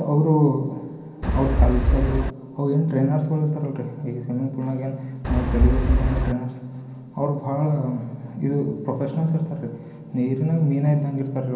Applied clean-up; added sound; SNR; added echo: none; Wind; -4 dB; reverberation time 0.6 s.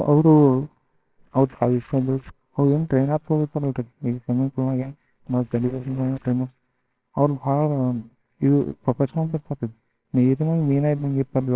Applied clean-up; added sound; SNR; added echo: neural separator model SepFormer WHAMR!.